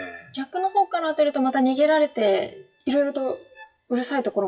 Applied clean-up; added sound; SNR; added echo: classical method WPE with log-MMSE.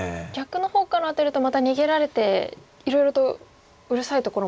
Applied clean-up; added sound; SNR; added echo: none; none; none; none.